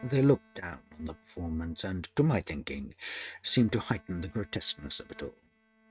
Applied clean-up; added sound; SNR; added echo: neural mask model RNNoise.